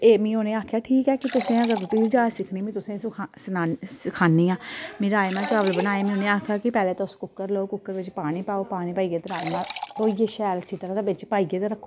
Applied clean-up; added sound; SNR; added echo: none; Liquid; 16 dB; none.